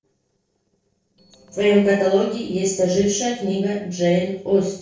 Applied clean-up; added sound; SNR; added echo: neural separator model SepFormer DNS4.